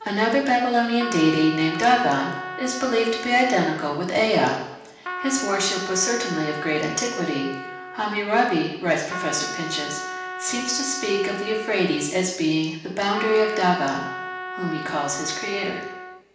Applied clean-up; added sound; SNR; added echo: none; Trumpet; 10 dB; reverberation time 0.9 s.